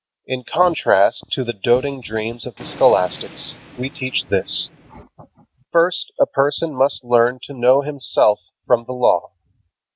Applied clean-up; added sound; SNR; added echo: none; Thunder; 20 dB; none.